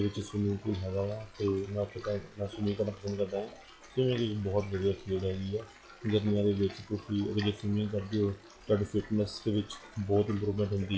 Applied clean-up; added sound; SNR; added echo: classical method log-MMSE.